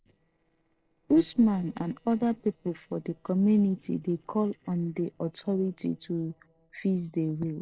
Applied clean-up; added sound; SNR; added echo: neural separator model SepFormer DNS4.